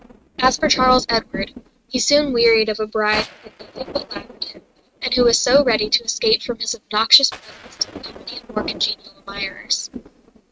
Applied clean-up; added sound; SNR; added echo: neural mask model RNNoise.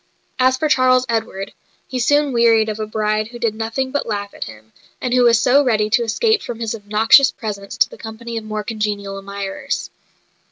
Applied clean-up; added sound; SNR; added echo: none; none; none; none.